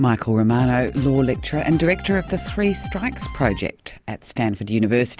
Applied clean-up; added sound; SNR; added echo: none; Drum kit; 11 dB; none.